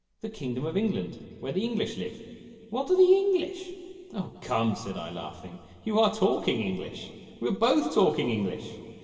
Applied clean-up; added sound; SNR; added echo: none; none; none; reverberation time 2.3 s.